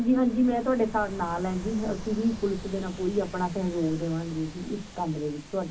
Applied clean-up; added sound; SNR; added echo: none; Ocean; 14 dB; reverberation time 0.4 s.